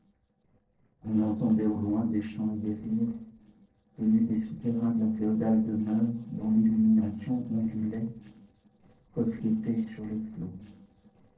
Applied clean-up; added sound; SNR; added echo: neural separator model SepFormer DNS4.